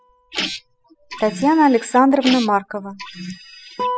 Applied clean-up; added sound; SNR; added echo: classical method spectral subtraction.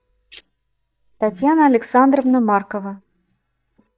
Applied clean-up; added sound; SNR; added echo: neural mask model DeepFilterNet 3.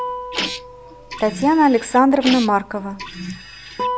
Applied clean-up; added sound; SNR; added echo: none; Printer + Guitar; 9 dB; none.